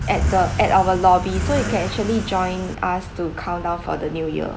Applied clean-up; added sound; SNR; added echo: none; Accelerating, revving, vroom / Car; 6 dB; none.